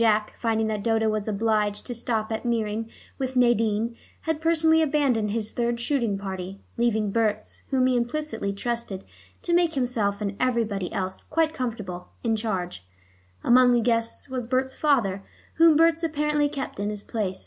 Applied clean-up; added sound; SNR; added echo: none; none; none; none.